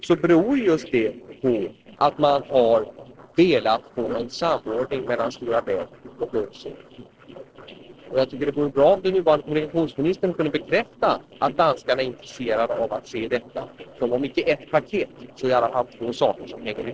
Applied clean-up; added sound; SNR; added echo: neural separator model SepFormer DNS4.